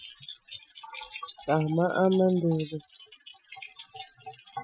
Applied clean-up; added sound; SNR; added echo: classical method Wiener filter.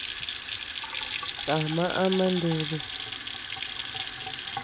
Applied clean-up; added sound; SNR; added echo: none; Sink (filling or washing) / Water tap, faucet / Splash, splatter; 4 dB; none.